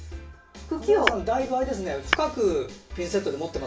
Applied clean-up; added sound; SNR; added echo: none; Tap / Hammer; 5 dB; reverberation time 0.3 s.